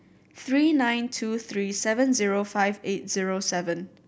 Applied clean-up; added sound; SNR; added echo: none; none; none; none.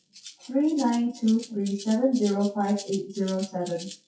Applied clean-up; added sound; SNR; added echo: classical method WPE with log-MMSE.